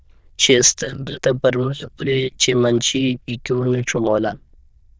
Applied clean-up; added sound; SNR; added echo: neural diffusion model UNIVERSE++.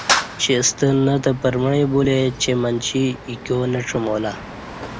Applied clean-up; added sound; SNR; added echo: none; Traffic noise, roadway noise; 9 dB; none.